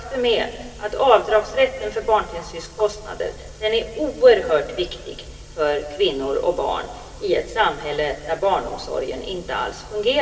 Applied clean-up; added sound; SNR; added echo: none; none; none; reverberation time 1.9 s.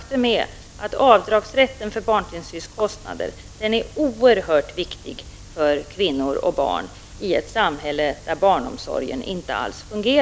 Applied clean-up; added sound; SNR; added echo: none; none; none; none.